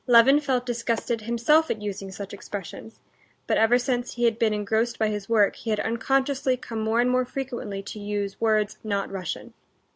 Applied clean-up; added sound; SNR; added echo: none; none; none; none.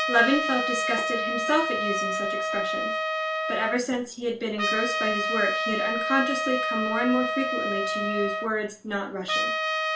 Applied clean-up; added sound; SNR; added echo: none; Trumpet; 0 dB; reverberation time 0.3 s.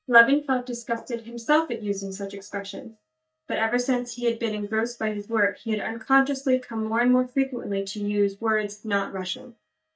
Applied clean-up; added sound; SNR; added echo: neural mask model DeepFilterNet 3.